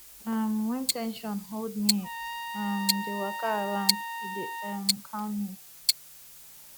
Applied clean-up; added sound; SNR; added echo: none; Trumpet + Tick-tock; 0 dB; none.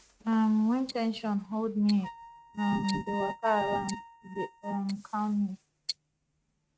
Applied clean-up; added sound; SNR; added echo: neural mask model RNNoise.